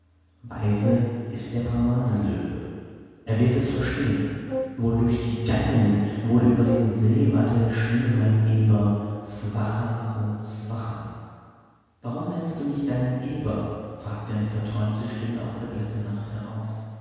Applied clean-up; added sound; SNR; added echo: none; Brass instrument; 12 dB; reverberation time 1.9 s.